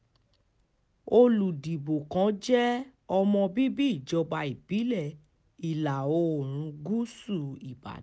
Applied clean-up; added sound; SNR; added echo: none; none; none; none.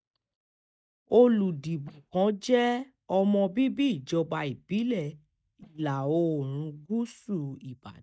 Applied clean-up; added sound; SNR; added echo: neural mask model DeepFilterNet 3.